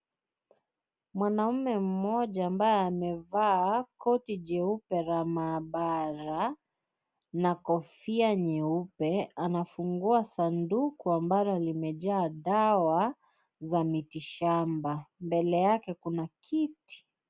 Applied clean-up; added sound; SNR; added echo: none; none; none; none.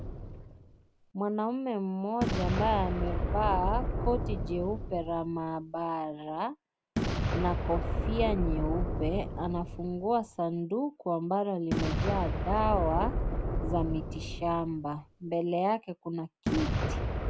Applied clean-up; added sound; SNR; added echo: none; Boom; 1 dB; none.